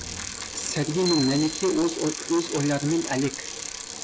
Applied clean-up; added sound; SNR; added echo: none; Bicycle bell + Bicycle; 7 dB; none.